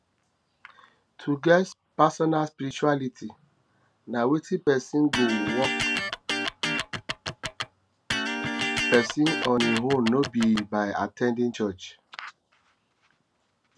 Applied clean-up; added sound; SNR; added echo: none; Electric guitar; 2 dB; none.